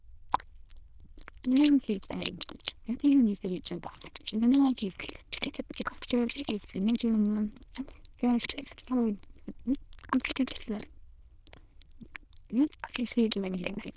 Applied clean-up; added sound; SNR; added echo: neural diffusion model UNIVERSE++.